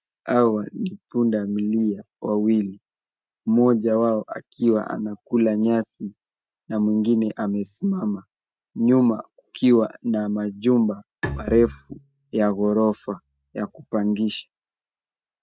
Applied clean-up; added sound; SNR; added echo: neural mask model RNNoise.